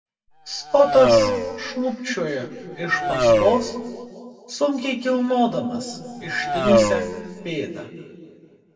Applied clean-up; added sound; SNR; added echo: none; Race car, auto racing; -1 dB; reverberation time 2.0 s.